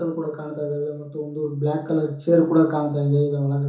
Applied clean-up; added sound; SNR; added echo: none; none; none; reverberation time 0.7 s.